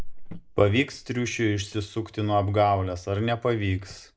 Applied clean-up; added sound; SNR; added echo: neural mask model Resemble Enhance denoiser.